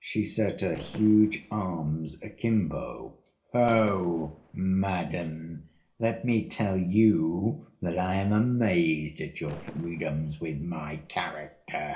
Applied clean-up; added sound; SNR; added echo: neural separator model SepFormer DNS4.